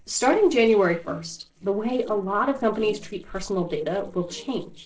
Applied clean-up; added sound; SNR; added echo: neural separator model SepFormer DNS4.